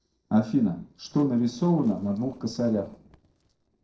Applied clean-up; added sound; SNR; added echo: neural separator model SepFormer DNS4.